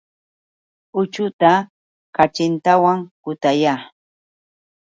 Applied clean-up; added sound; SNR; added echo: none; none; none; none.